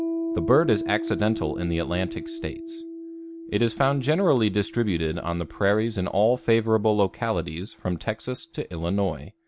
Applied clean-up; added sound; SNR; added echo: none; Piano; 10 dB; none.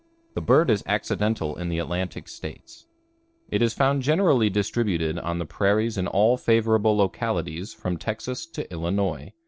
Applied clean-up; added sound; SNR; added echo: neural separator model SepFormer DNS4.